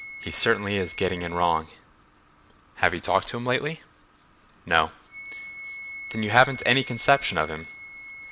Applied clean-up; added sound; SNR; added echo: none; Wind instrument, woodwind instrument; 16 dB; none.